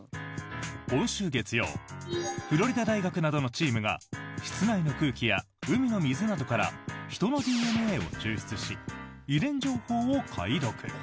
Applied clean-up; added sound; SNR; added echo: none; none; none; none.